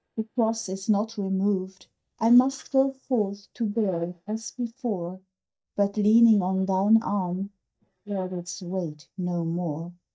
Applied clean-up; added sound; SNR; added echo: neural mask model DeepFilterNet 3.